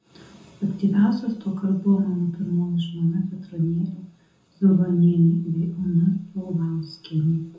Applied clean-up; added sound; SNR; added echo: none; none; none; reverberation time 0.6 s.